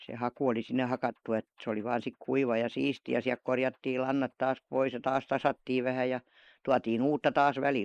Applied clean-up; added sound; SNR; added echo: neural mask model Resemble Enhance denoiser.